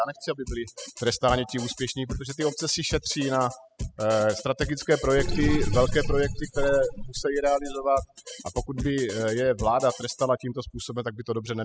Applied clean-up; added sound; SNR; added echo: classical method spectral subtraction.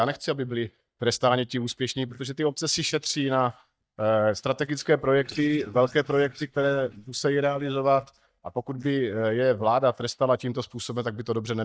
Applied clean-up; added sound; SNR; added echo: neural mask model DeepFilterNet 3.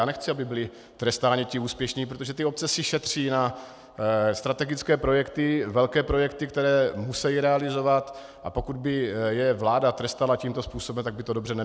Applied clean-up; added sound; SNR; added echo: none; none; none; none.